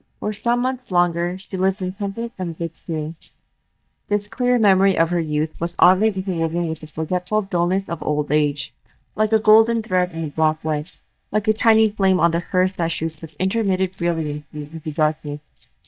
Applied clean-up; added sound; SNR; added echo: neural mask model DeepFilterNet 3.